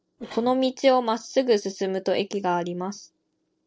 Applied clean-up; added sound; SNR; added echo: neural separator model SepFormer DNS4.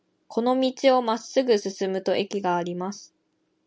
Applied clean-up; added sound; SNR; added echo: none; none; none; none.